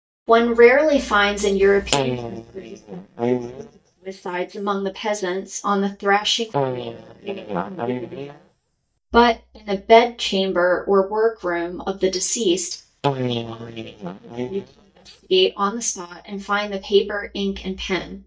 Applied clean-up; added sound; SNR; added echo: neural mask model DeepFilterNet 3.